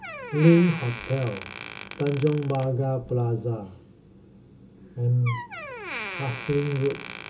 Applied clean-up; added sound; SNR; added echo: none; Door; 13 dB; reverberation time 0.2 s.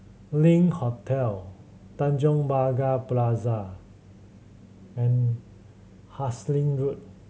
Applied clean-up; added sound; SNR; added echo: none; none; none; none.